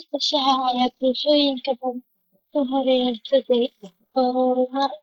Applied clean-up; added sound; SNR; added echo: neural mask model Resemble Enhance denoiser.